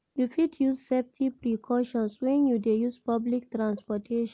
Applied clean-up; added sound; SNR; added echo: none; none; none; none.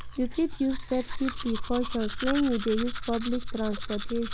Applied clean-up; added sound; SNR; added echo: none; Domestic sounds, home sounds; 3 dB; none.